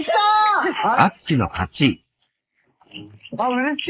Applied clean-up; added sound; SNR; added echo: neural mask model Resemble Enhance denoiser.